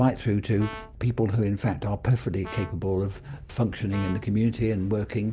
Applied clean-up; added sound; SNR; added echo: none; Brass instrument; 18 dB; none.